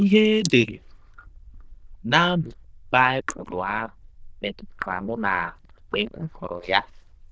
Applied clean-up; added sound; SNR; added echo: neural diffusion model UNIVERSE++.